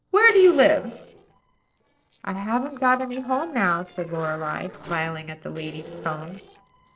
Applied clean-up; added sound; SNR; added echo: neural separator model SepFormer DNS4.